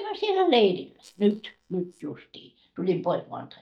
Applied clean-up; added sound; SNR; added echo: neural mask model DeepFilterNet 3.